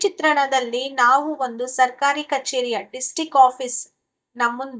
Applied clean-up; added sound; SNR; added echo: neural mask model DeepFilterNet 3.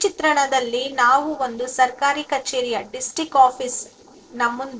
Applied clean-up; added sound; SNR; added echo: neural separator model SepFormer DNS4.